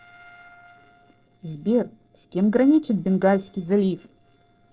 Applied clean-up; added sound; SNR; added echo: neural separator model SepFormer DNS4.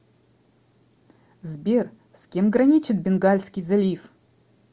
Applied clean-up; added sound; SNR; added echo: none; none; none; none.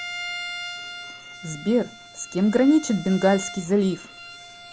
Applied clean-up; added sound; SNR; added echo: none; Bowed string instrument; 13 dB; none.